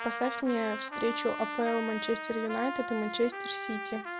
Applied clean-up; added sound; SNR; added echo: none; Trumpet; 5 dB; none.